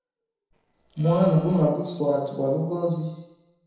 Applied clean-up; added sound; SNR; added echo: neural separator model SepFormer DNS4.